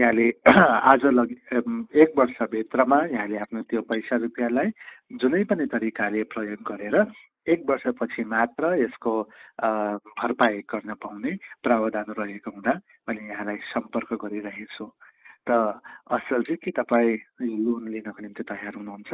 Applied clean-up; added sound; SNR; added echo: neural mask model Resemble Enhance denoiser.